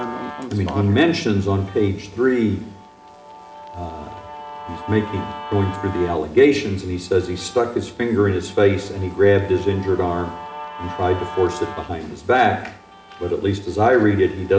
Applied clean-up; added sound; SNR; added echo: none; Guitar; 16 dB; reverberation time 0.3 s.